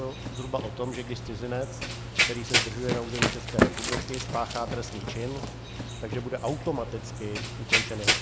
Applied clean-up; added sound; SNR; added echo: none; Run; -4 dB; none.